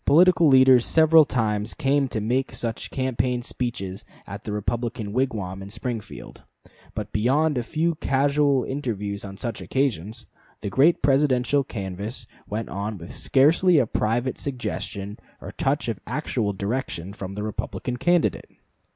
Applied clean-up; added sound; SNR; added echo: none; none; none; none.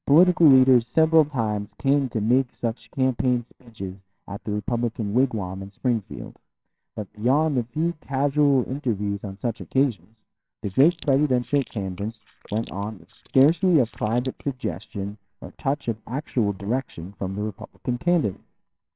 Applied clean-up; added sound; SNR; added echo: neural separator model SepFormer WHAMR!.